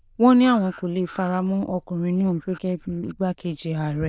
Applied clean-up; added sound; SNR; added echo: neural diffusion model UNIVERSE++.